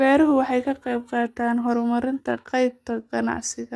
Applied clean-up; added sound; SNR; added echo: neural mask model DeepFilterNet 3.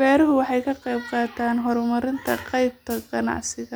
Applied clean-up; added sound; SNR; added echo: none; Hi-hat; 19 dB; none.